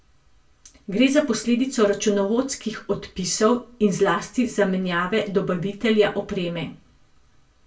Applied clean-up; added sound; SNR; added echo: none; none; none; reverberation time 0.2 s.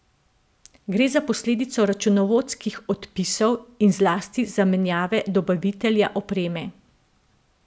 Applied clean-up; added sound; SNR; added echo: none; none; none; none.